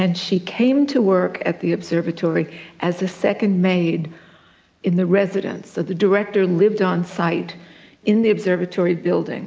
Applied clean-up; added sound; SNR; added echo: none; none; none; none.